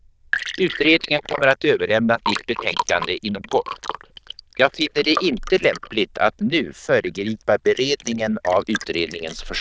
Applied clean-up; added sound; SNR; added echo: neural diffusion model UNIVERSE++.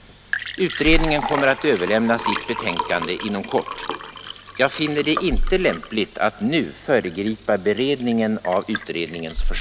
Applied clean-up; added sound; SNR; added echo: none; Liquid; 5 dB; none.